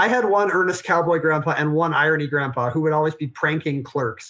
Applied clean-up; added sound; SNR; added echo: neural mask model Resemble Enhance denoiser.